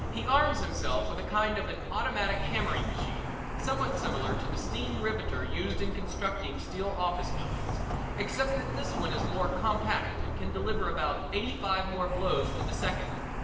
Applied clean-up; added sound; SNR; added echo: none; Traffic noise, roadway noise; 0 dB; reverberation time 1.0 s.